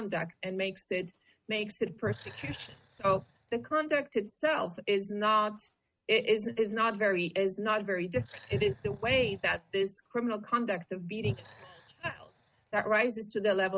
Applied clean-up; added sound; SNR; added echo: neural mask model RNNoise.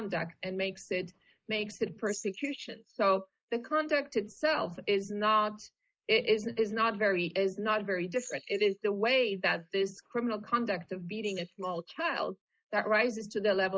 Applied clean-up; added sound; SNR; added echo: neural mask model Resemble Enhance denoiser.